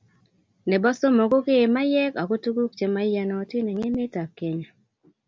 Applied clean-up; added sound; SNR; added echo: none; none; none; none.